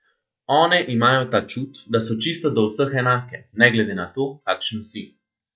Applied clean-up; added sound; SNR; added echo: neural mask model DeepFilterNet 3.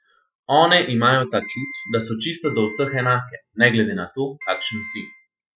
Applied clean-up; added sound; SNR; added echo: classical method spectral subtraction.